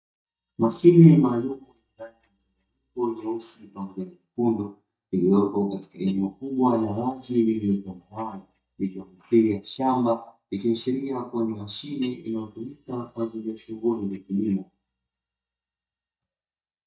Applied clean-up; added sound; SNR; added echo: neural mask model DeepFilterNet 3.